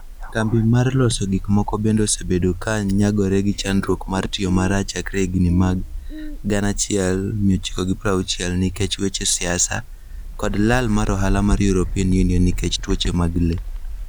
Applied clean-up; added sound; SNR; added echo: none; Bird; 7 dB; none.